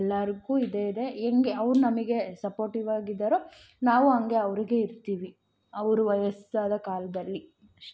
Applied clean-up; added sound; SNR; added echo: none; none; none; none.